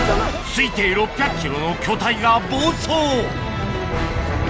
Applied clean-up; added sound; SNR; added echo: none; none; none; none.